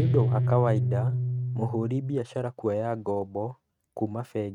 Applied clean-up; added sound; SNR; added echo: neural mask model RNNoise.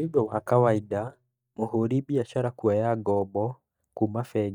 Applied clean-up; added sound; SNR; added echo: neural mask model DeepFilterNet 3.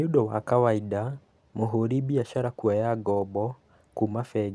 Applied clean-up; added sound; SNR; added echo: none; none; none; none.